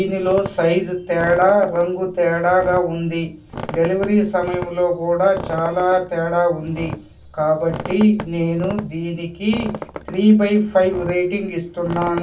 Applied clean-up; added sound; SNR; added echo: none; Squeak; 14 dB; reverberation time 0.2 s.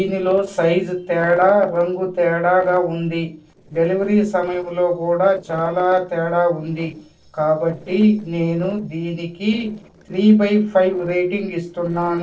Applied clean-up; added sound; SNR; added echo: neural separator model SepFormer DNS4.